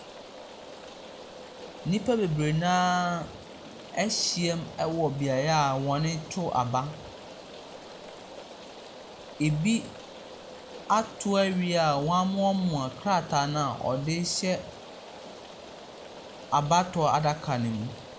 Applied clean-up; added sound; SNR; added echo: none; Rain; 15 dB; none.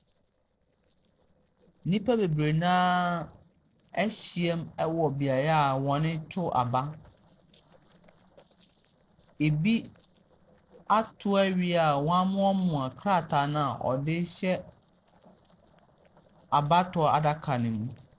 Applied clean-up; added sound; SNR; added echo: neural separator model SepFormer DNS4.